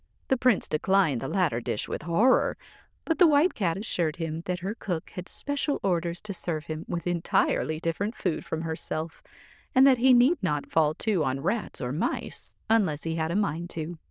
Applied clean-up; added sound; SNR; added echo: neural diffusion model UNIVERSE++.